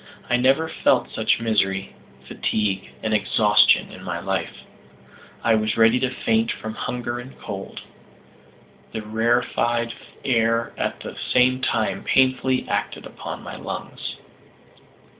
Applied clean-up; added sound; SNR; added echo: none; none; none; none.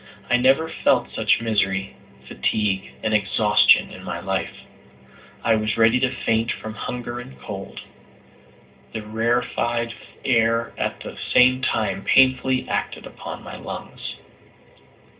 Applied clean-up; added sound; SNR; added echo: none; none; none; reverberation time 0.2 s.